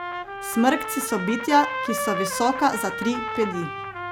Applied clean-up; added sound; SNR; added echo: none; Trumpet; 6 dB; none.